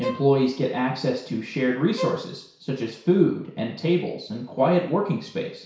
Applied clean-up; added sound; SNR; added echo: none; Bowed string instrument; 12 dB; reverberation time 0.6 s.